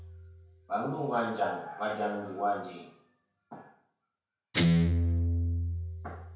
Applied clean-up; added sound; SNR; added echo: none; Guitar; -4 dB; reverberation time 0.5 s.